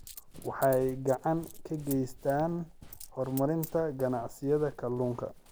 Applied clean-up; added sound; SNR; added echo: none; Run + Coin (dropping); 16 dB; none.